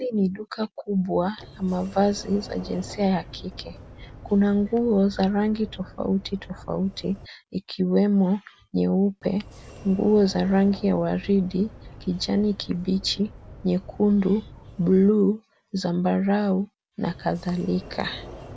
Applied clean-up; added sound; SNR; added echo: none; Sliding door; 19 dB; none.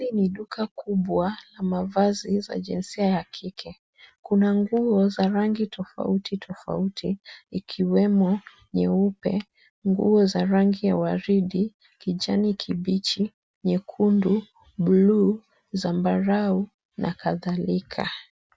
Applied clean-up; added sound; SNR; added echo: none; none; none; none.